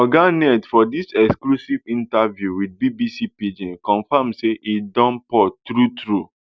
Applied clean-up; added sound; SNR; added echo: none; none; none; none.